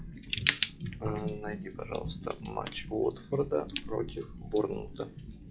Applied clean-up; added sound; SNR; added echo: classical method log-MMSE.